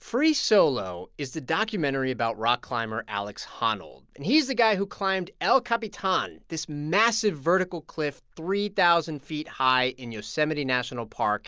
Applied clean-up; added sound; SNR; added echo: none; none; none; none.